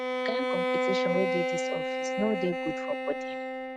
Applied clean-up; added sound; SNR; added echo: neural mask model RNNoise.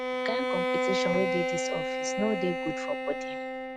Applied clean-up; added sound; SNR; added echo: none; Bowed string instrument; -3 dB; none.